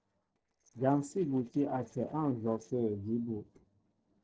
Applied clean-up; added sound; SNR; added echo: neural separator model SepFormer DNS4.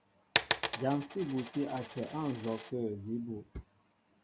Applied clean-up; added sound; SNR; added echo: none; Coin (dropping); -2 dB; none.